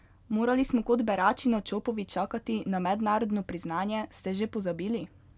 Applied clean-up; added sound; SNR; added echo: none; none; none; none.